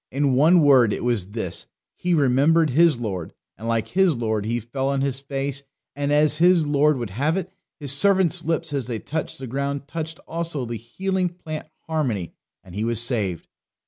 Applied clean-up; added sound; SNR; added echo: none; none; none; none.